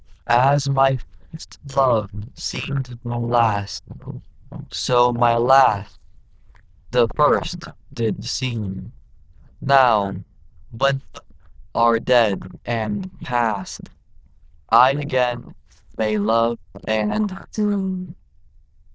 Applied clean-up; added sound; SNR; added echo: neural diffusion model UNIVERSE++.